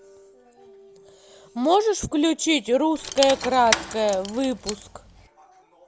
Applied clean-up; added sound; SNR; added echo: none; Rattle / Keys jangling; 7 dB; none.